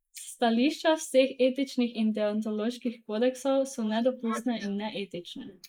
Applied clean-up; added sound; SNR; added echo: neural mask model Resemble Enhance denoiser.